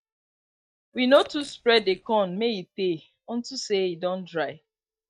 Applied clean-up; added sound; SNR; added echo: neural mask model DeepFilterNet 3.